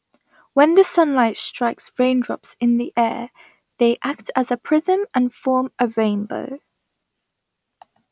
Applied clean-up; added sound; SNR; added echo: none; none; none; none.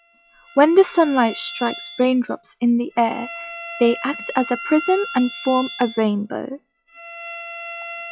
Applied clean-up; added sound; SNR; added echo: classical method log-MMSE.